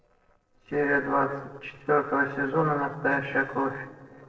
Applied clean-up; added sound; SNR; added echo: neural separator model SepFormer DNS4.